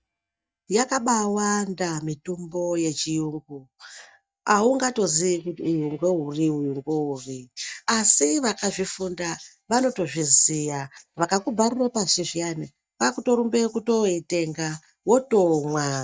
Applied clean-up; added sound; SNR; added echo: neural mask model DeepFilterNet 3.